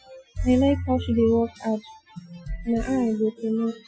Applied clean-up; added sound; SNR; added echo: classical method Wiener filter.